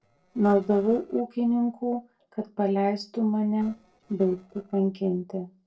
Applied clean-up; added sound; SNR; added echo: neural separator model SepFormer DNS4.